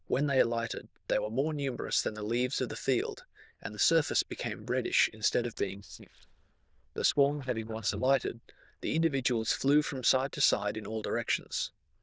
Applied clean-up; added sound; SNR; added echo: neural diffusion model UNIVERSE++.